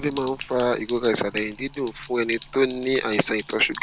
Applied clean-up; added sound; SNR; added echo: none; Sink (filling or washing); 17 dB; none.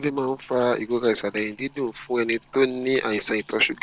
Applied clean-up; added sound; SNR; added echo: neural separator model SepFormer DNS4.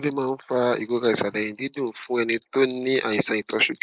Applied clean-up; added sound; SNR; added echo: neural mask model Resemble Enhance denoiser.